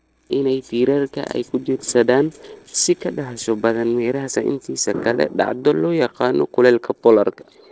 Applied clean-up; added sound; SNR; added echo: neural separator model SepFormer DNS4.